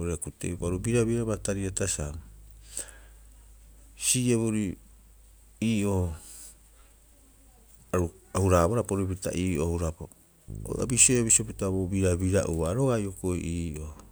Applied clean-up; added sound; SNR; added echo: none; Bass guitar; 19 dB; none.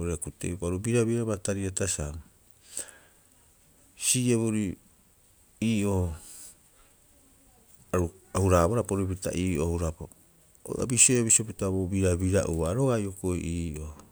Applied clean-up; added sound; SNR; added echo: none; none; none; none.